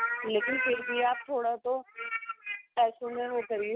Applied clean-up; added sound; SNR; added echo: none; none; none; none.